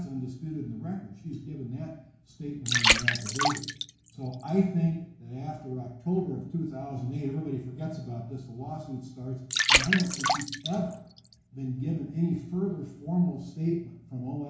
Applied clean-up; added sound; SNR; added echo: none; Water; -2 dB; reverberation time 0.6 s.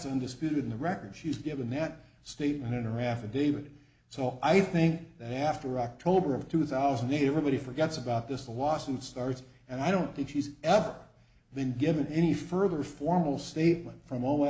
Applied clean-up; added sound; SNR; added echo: none; none; none; none.